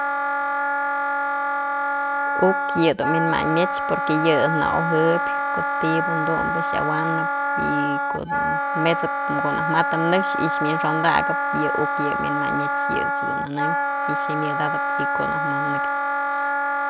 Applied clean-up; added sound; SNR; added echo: none; Wind instrument, woodwind instrument; -3 dB; none.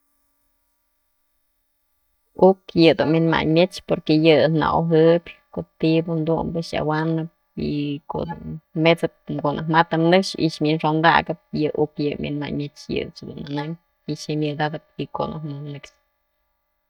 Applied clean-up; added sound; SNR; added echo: neural mask model DeepFilterNet 3.